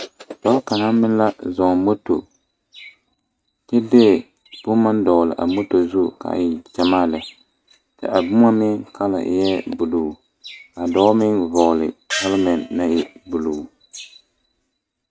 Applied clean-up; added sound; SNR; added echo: neural mask model RNNoise.